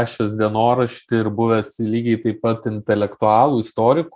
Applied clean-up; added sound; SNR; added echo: none; none; none; none.